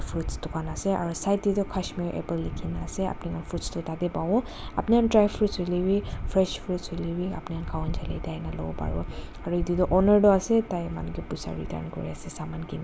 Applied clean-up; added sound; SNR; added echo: none; none; none; none.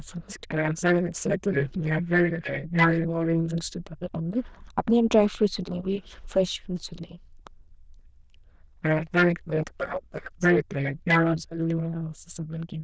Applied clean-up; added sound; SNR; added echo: neural diffusion model UNIVERSE++.